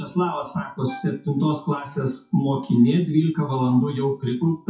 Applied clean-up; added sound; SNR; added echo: classical method WPE with log-MMSE.